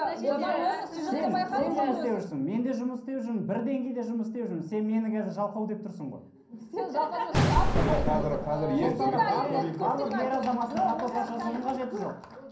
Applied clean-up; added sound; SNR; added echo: none; Explosion; 0 dB; reverberation time 0.6 s.